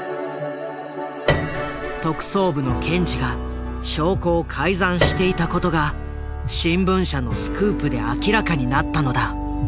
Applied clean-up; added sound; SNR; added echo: none; Piano; 6 dB; none.